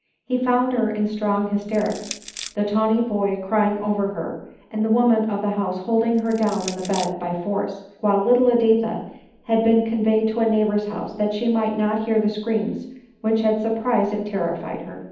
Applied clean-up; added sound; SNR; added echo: none; Crushing; 15 dB; reverberation time 0.8 s.